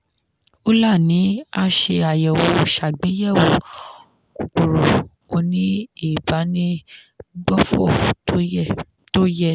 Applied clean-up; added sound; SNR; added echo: none; none; none; none.